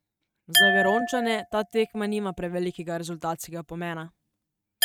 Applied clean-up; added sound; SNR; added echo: neural mask model RNNoise.